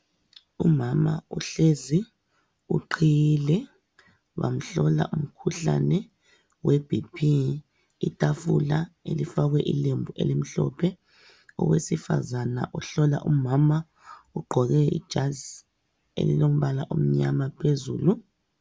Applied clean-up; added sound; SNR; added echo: none; none; none; none.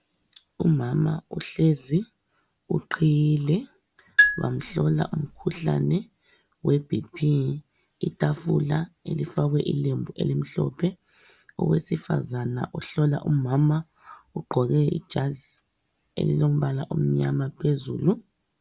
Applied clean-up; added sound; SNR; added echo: none; Marimba, xylophone; 0 dB; none.